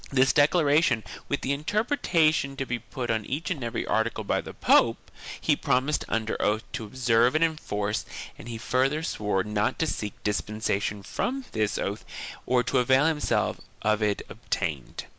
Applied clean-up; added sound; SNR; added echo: none; none; none; none.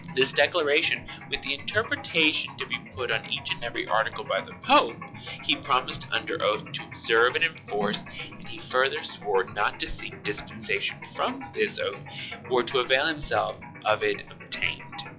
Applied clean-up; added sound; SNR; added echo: classical method log-MMSE.